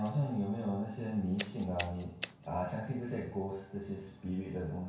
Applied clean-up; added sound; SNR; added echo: none; Scissors; 1 dB; reverberation time 0.6 s.